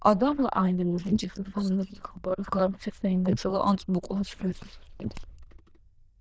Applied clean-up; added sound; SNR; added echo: neural diffusion model UNIVERSE++.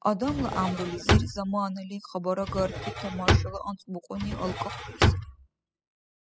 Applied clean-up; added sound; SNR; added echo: classical method spectral subtraction.